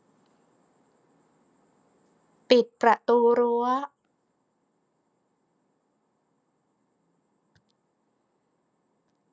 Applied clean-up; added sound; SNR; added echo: none; none; none; none.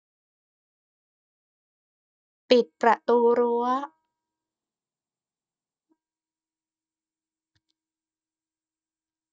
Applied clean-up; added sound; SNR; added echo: neural mask model DeepFilterNet 3.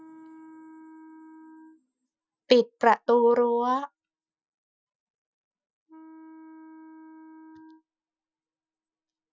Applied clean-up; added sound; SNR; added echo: classical method Wiener filter.